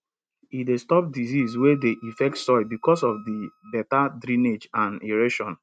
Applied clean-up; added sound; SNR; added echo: neural mask model RNNoise.